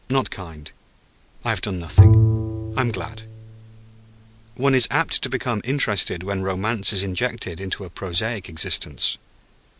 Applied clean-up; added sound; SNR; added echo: none; Bowed string instrument; -5 dB; none.